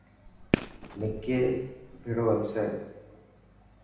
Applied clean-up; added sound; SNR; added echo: none; Fireworks; 4 dB; reverberation time 0.9 s.